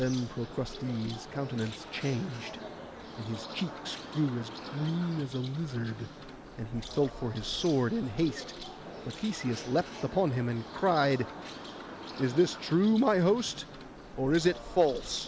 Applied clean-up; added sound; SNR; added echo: none; Bird; 12 dB; none.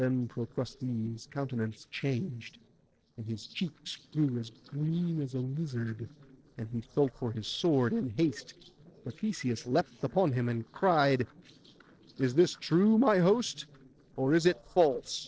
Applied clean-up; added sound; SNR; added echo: neural separator model SepFormer DNS4.